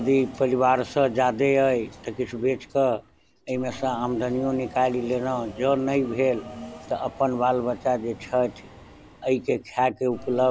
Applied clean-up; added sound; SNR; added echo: none; Subway, metro, underground; 18 dB; none.